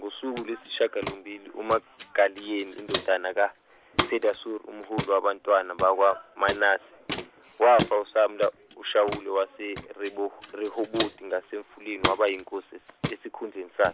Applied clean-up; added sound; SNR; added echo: none; Walk, footsteps; 10 dB; none.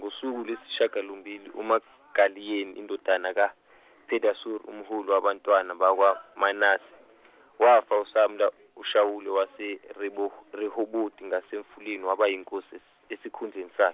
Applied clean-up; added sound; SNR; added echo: none; none; none; none.